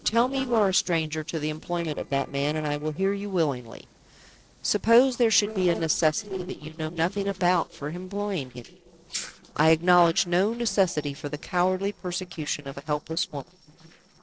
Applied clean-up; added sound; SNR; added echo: neural separator model SepFormer DNS4.